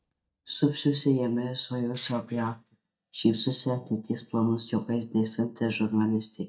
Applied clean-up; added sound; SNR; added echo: neural mask model DeepFilterNet 3.